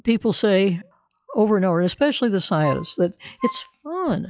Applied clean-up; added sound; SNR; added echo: classical method log-MMSE.